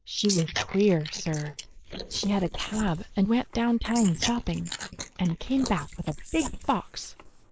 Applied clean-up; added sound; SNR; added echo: neural mask model Resemble Enhance denoiser.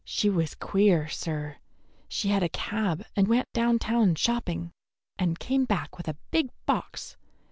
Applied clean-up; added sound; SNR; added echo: none; none; none; none.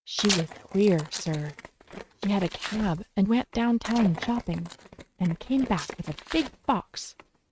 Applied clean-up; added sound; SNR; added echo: neural mask model RNNoise.